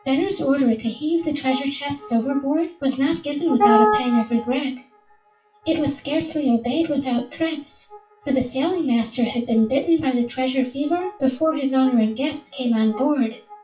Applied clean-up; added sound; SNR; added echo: classical method WPE with log-MMSE.